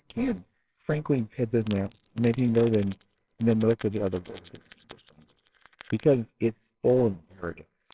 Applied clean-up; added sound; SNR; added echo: neural separator model SepFormer WHAMR!.